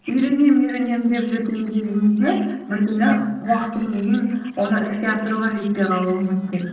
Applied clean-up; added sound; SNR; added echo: neural separator model SepFormer DNS4.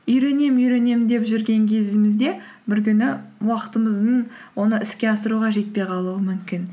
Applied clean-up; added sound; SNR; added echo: none; none; none; none.